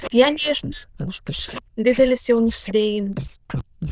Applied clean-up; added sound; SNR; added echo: neural diffusion model UNIVERSE++.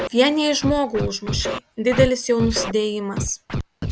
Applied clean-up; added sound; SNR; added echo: none; Scratching (performance technique); 6 dB; none.